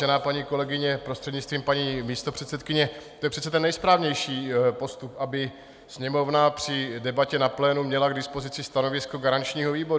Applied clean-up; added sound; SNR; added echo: none; none; none; none.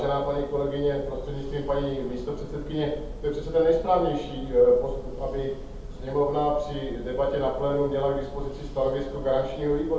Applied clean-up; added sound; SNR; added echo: none; Church bell; 11 dB; reverberation time 0.7 s.